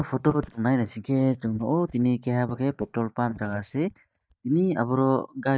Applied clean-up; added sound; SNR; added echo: neural mask model DeepFilterNet 3.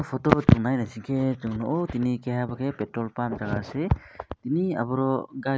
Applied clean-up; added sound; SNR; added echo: none; none; none; none.